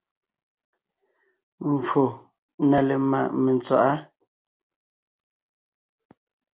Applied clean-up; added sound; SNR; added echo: none; none; none; none.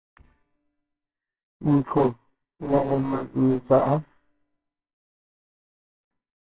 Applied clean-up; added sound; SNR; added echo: neural separator model SepFormer WHAMR!.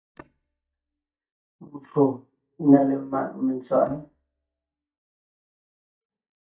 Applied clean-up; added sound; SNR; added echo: neural mask model DeepFilterNet 3.